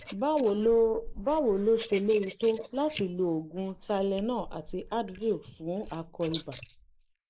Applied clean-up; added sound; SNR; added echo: neural mask model Resemble Enhance denoiser.